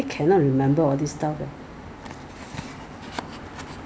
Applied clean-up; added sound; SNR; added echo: none; none; none; none.